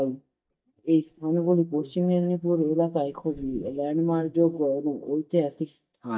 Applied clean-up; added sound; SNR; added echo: neural mask model DeepFilterNet 3.